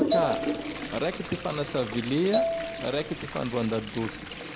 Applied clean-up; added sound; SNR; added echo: none; Marimba, xylophone + Toilet flush; 1 dB; none.